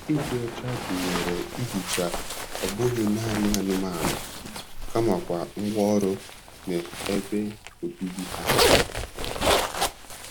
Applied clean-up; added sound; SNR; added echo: none; Zipper (clothing); 0 dB; none.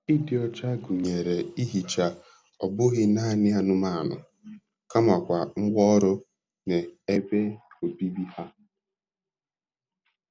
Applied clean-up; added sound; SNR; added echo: none; none; none; none.